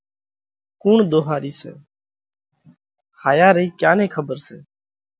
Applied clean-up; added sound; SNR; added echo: none; none; none; none.